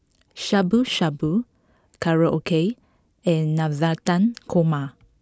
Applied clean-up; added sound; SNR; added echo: none; none; none; none.